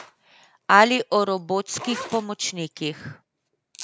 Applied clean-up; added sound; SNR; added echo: none; Zipper (clothing); 19 dB; none.